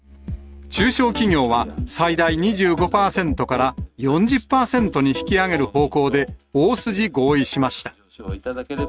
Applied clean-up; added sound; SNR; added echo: neural mask model RNNoise.